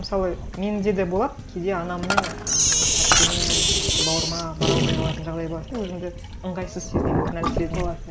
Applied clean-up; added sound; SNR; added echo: none; Sink (filling or washing) + Coin (dropping); -4 dB; none.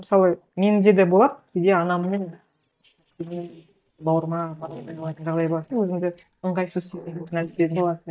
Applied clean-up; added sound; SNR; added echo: neural mask model DeepFilterNet 3.